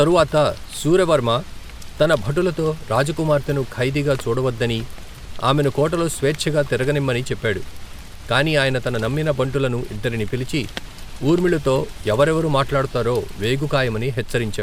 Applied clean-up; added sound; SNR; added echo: none; Rain; 12 dB; none.